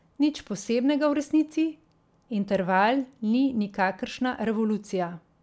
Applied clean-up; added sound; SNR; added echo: none; none; none; none.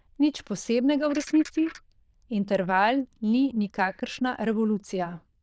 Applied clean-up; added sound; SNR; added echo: neural diffusion model UNIVERSE++.